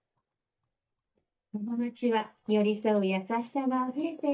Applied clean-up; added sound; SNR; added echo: neural mask model DeepFilterNet 3.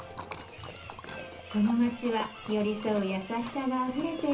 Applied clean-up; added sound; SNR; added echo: none; Splash, splatter; 15 dB; reverberation time 0.3 s.